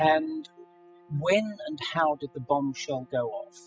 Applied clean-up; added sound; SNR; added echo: classical method spectral subtraction.